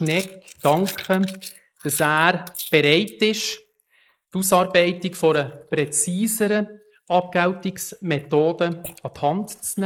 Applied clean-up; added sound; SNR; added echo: neural mask model Resemble Enhance denoiser.